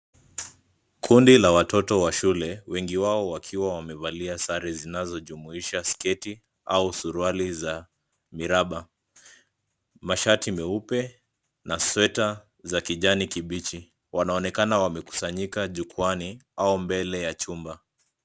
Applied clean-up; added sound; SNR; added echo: none; none; none; none.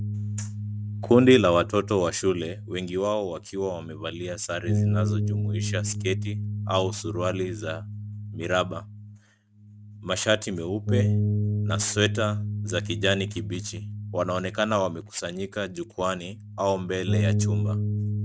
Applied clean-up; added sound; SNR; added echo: neural mask model RNNoise.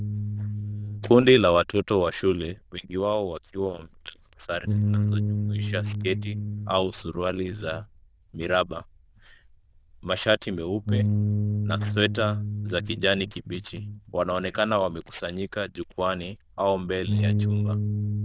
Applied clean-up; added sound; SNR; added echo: neural diffusion model UNIVERSE++.